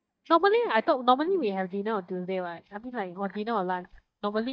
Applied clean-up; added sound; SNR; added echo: neural mask model DeepFilterNet 3.